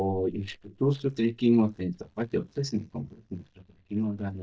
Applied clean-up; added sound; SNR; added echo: neural mask model DeepFilterNet 3.